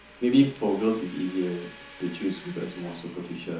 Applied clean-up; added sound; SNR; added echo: none; Domestic sounds, home sounds; 19 dB; reverberation time 0.9 s.